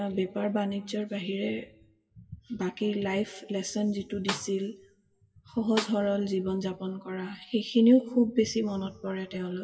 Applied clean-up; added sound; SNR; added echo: classical method WPE with log-MMSE.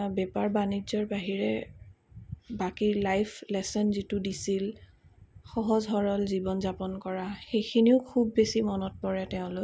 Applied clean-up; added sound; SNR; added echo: none; none; none; none.